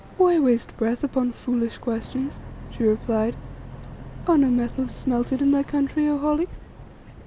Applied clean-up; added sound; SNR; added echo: none; Boat, Water vehicle; 15 dB; none.